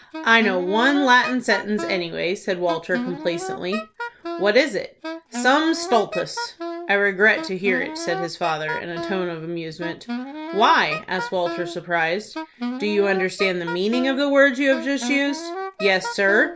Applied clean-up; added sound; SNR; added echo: none; Wind instrument, woodwind instrument; 10 dB; none.